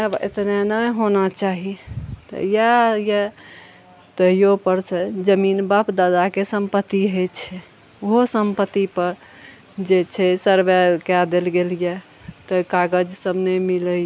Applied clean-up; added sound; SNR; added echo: none; none; none; none.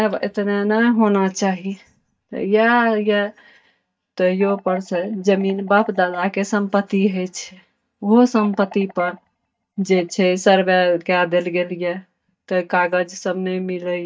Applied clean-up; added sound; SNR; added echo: neural mask model DeepFilterNet 3.